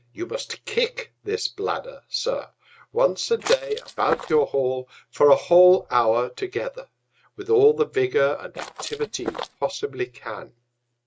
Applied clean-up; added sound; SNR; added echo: neural mask model RNNoise.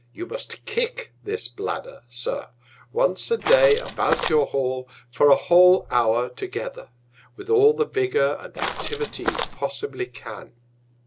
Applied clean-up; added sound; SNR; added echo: none; Walk, footsteps; 4 dB; none.